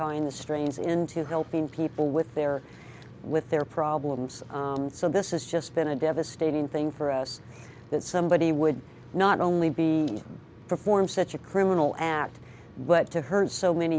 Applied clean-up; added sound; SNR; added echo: none; none; none; none.